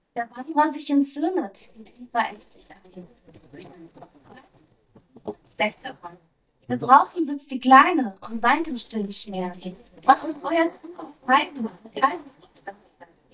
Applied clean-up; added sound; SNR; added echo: neural mask model DeepFilterNet 3.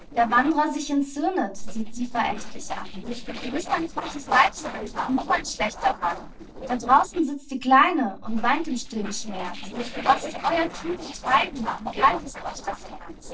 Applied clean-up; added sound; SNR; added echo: neural separator model SepFormer DNS4.